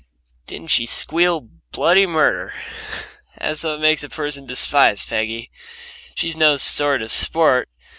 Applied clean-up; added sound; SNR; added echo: none; none; none; none.